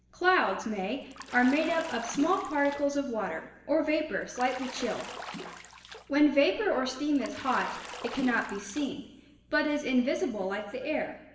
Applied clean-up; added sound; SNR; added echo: none; Bathtub (filling or washing) / Splash, splatter; 14 dB; reverberation time 1.1 s.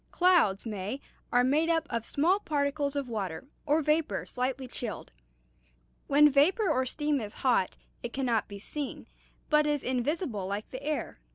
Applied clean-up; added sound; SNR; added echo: none; none; none; none.